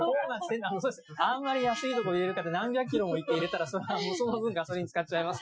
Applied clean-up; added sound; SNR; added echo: classical method Wiener filter.